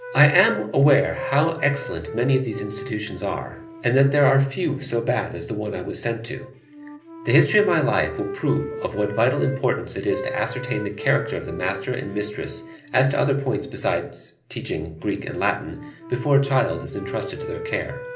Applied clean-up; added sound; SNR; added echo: none; Wind instrument, woodwind instrument; 13 dB; reverberation time 0.5 s.